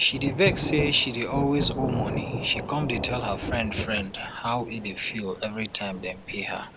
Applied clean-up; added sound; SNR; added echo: none; Thunder / Rain; 5 dB; none.